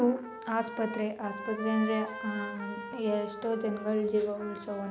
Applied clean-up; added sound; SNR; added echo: none; Trumpet; 11 dB; none.